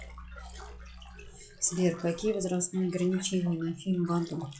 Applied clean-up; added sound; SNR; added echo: classical method log-MMSE.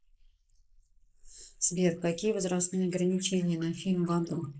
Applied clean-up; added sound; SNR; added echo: neural mask model Resemble Enhance denoiser.